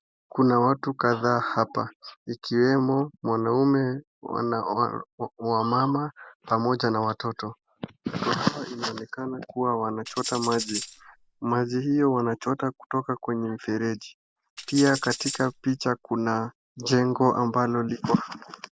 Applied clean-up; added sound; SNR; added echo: none; Tambourine; 10 dB; none.